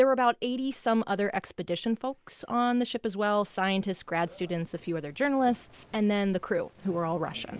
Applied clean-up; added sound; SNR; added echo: none; none; none; none.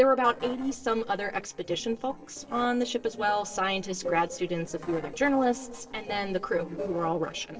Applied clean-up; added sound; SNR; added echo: neural separator model SepFormer DNS4.